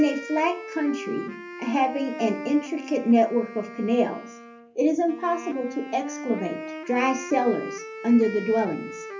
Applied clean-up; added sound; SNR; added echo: none; Wind instrument, woodwind instrument; 12 dB; reverberation time 0.3 s.